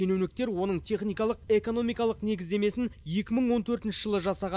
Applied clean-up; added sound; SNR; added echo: none; none; none; none.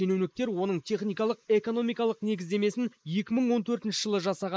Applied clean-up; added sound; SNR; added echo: neural mask model Resemble Enhance denoiser.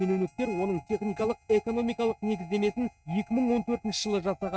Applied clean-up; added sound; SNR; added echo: neural mask model RNNoise.